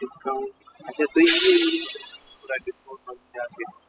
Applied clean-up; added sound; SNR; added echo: classical method spectral subtraction.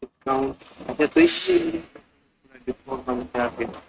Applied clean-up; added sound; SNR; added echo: neural mask model RNNoise.